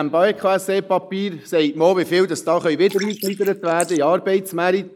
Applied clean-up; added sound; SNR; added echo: neural mask model Resemble Enhance denoiser.